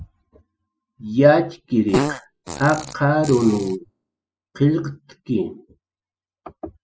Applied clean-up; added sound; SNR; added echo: classical method spectral subtraction.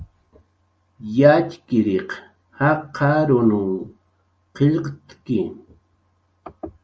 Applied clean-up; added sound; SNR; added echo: none; none; none; none.